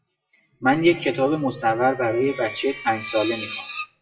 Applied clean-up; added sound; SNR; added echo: classical method WPE with log-MMSE.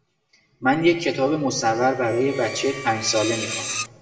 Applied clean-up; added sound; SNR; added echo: none; Screech; 11 dB; reverberation time 1.3 s.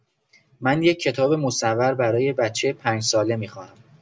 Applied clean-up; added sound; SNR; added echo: none; none; none; none.